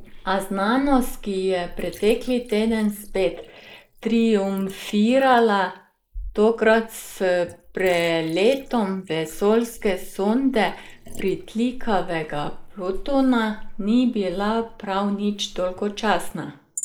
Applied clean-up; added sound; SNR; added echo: neural mask model Resemble Enhance denoiser.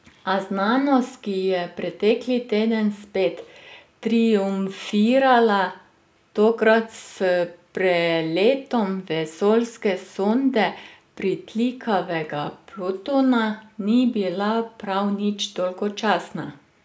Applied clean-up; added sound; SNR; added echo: none; none; none; none.